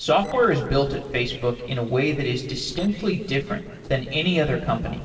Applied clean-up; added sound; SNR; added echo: neural separator model SepFormer DNS4.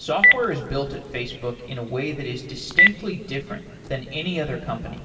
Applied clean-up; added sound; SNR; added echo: none; Telephone; -3 dB; reverberation time 2.3 s.